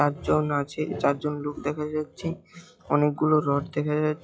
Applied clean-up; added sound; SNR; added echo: classical method log-MMSE.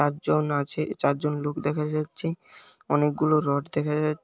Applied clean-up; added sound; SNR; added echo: none; none; none; none.